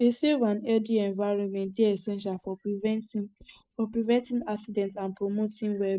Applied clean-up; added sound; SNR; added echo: neural mask model Resemble Enhance denoiser.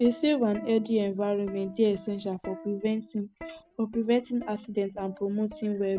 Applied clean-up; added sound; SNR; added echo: none; Plucked string instrument; 19 dB; none.